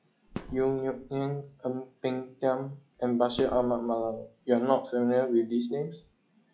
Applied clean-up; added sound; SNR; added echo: classical method log-MMSE.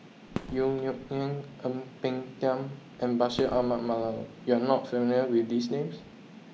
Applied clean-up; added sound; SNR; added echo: none; Fireworks; 16 dB; none.